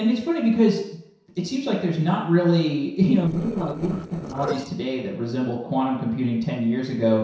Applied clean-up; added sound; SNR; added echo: neural separator model SepFormer DNS4.